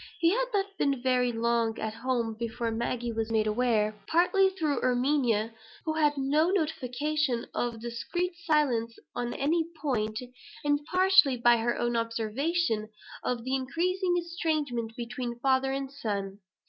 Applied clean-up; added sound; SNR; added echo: none; none; none; none.